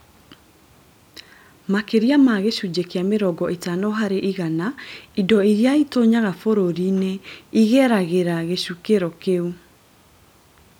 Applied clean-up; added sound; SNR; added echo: none; none; none; none.